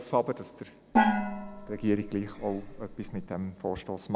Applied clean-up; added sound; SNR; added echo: none; Gong; -2 dB; none.